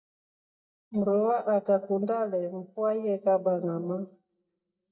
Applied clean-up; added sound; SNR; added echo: neural mask model DeepFilterNet 3.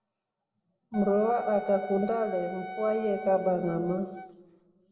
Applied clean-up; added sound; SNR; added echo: none; Wind instrument, woodwind instrument; 11 dB; reverberation time 1.3 s.